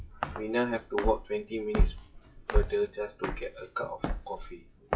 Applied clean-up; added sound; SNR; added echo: classical method WPE with log-MMSE.